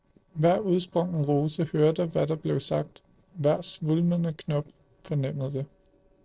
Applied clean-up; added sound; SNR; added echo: neural separator model SepFormer DNS4.